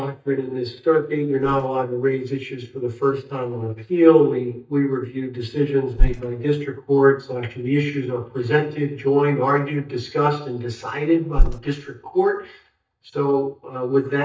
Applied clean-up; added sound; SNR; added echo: neural mask model DeepFilterNet 3.